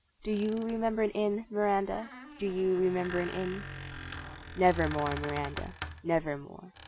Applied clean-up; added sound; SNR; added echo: none; Squeak; 12 dB; none.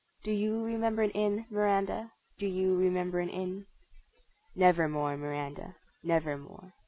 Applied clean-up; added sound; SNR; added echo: none; none; none; none.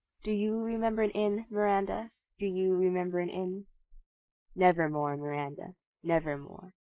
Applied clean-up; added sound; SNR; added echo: neural mask model Resemble Enhance denoiser.